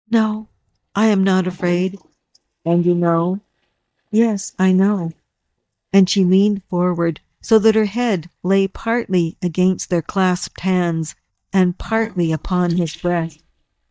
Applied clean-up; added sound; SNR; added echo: neural mask model DeepFilterNet 3.